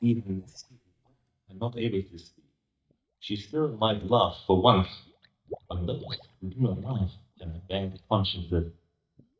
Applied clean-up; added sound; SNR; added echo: neural mask model DeepFilterNet 3.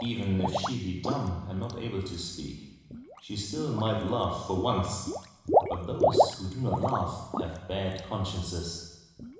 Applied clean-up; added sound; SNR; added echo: none; Water / Liquid; 1 dB; reverberation time 1.0 s.